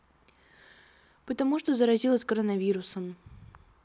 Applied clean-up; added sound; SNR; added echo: none; none; none; none.